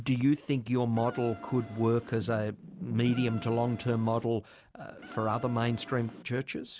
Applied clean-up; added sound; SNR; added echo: none; Insect; 16 dB; none.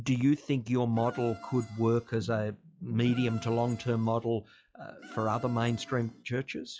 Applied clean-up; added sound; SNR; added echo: classical method log-MMSE.